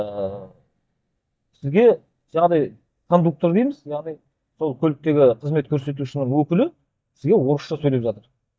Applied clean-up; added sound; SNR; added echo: neural mask model DeepFilterNet 3.